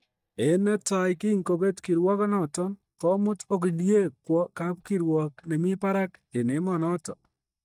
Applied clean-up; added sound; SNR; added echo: neural mask model DeepFilterNet 3.